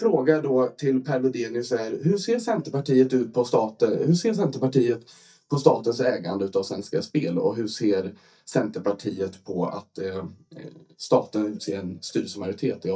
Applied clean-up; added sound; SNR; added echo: neural mask model DeepFilterNet 3.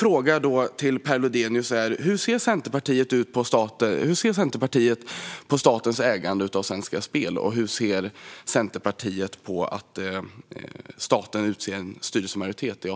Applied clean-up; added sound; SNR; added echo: none; none; none; none.